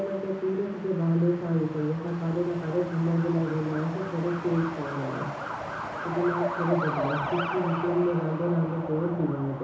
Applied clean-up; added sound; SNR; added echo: none; Truck; 7 dB; reverberation time 0.7 s.